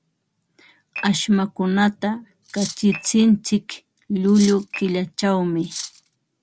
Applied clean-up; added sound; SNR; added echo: none; Cutlery, silverware + Dishes, pots, and pans / Glass; 14 dB; none.